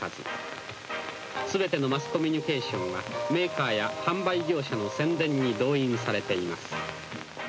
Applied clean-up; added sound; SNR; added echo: none; none; none; none.